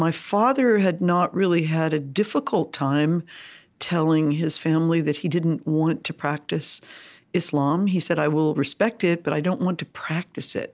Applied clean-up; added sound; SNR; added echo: none; none; none; none.